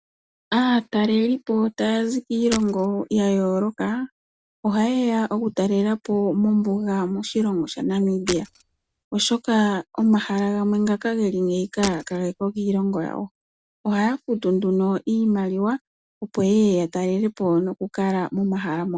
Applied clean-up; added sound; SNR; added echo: none; Shatter; 13 dB; none.